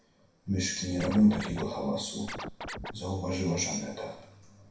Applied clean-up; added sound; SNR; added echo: none; Scratching (performance technique); 8 dB; reverberation time 0.6 s.